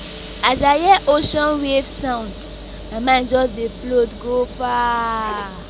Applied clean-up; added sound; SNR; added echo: none; Sliding door / Hiss; 14 dB; none.